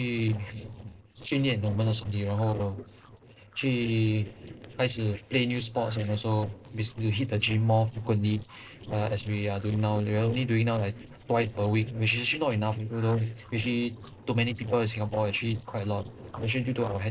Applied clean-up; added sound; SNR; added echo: neural separator model SepFormer DNS4.